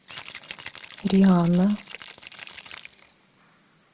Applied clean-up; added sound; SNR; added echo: none; Rattle (instrument); 16 dB; none.